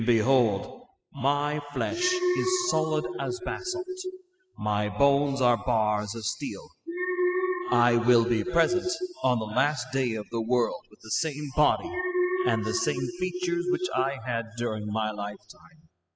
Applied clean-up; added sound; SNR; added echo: classical method spectral subtraction.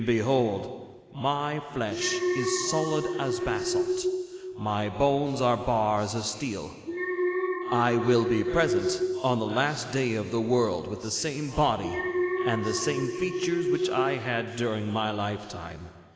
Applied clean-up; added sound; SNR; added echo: none; Alarm; 4 dB; none.